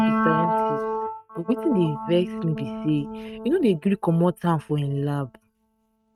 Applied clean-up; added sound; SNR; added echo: neural mask model RNNoise.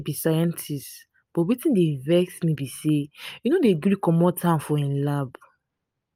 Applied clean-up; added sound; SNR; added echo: none; none; none; none.